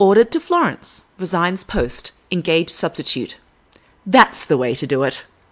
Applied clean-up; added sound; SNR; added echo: none; none; none; none.